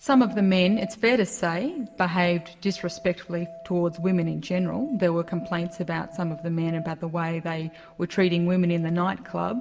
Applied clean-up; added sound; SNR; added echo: none; Musical instrument; 19 dB; reverberation time 0.7 s.